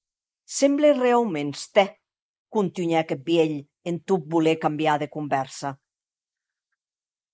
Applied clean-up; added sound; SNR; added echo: neural mask model Resemble Enhance denoiser.